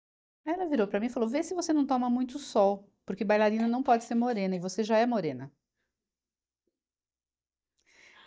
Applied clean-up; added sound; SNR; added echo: neural mask model DeepFilterNet 3.